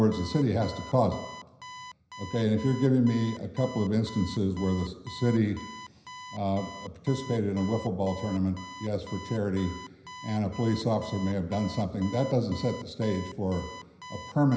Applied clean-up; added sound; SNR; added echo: none; Alarm; 17 dB; reverberation time 0.9 s.